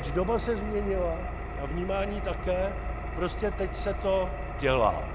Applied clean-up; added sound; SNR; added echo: none; Engine; 4 dB; none.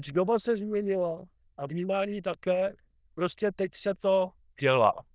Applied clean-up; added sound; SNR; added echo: neural diffusion model UNIVERSE++.